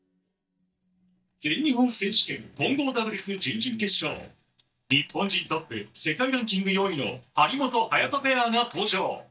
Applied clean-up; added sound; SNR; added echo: neural mask model DeepFilterNet 3.